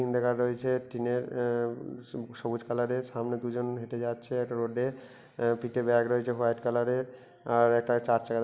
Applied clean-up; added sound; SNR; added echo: none; none; none; none.